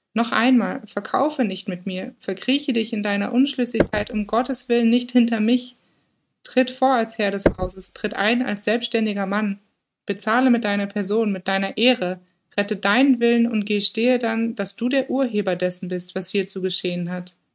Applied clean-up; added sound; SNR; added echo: neural mask model RNNoise.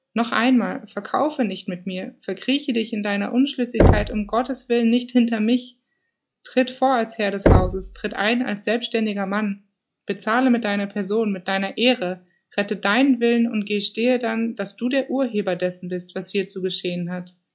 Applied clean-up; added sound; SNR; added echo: classical method log-MMSE.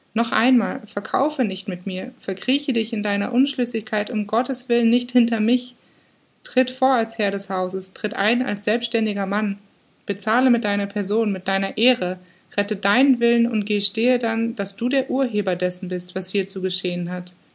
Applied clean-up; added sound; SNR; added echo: none; none; none; none.